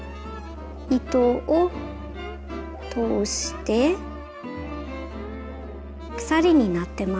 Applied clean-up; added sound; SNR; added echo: none; Musical instrument; 12 dB; none.